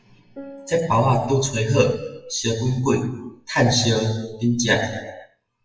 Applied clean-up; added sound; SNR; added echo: classical method WPE with log-MMSE.